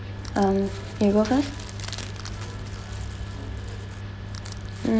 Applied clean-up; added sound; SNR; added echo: none; Crushing; 18 dB; none.